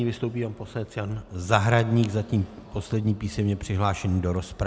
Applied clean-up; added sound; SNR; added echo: none; none; none; none.